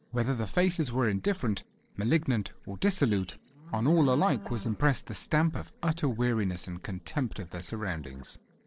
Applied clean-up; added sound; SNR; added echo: neural separator model SepFormer DNS4.